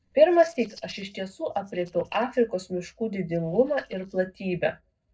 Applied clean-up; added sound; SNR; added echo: neural separator model SepFormer DNS4.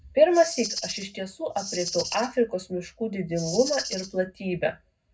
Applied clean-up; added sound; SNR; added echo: none; Rattle (instrument); 9 dB; reverberation time 0.3 s.